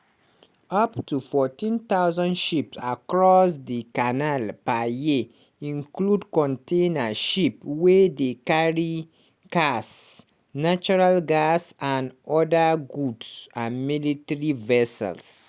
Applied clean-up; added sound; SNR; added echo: none; none; none; none.